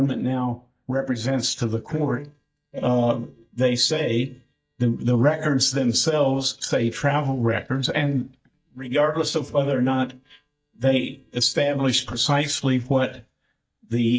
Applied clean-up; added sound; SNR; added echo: neural mask model DeepFilterNet 3.